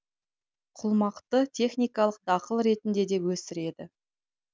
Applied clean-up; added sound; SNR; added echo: none; none; none; none.